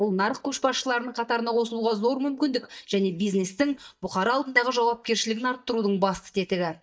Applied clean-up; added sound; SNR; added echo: neural mask model DeepFilterNet 3.